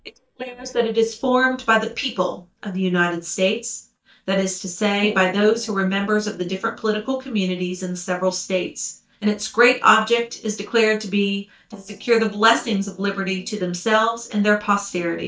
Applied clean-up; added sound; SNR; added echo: neural mask model DeepFilterNet 3.